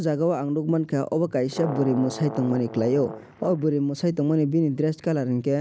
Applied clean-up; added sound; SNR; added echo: none; Brass instrument; 13 dB; none.